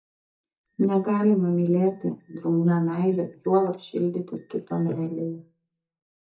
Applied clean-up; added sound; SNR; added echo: neural mask model DeepFilterNet 3.